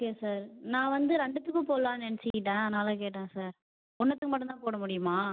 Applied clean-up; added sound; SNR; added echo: none; none; none; none.